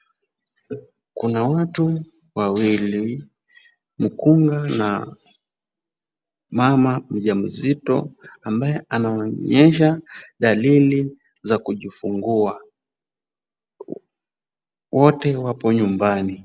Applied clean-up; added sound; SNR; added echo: none; none; none; none.